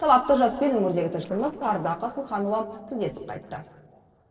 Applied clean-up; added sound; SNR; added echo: neural separator model SepFormer DNS4.